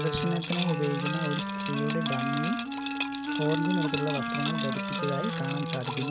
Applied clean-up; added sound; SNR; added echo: none; Wind instrument, woodwind instrument + Liquid; -1 dB; none.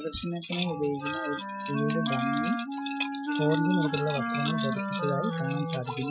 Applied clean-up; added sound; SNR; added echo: classical method Wiener filter.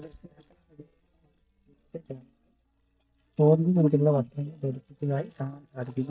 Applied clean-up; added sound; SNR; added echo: neural mask model DeepFilterNet 3.